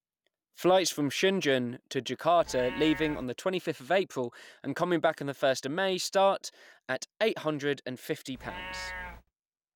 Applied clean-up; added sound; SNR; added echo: none; Livestock, farm animals, working animals; 18 dB; none.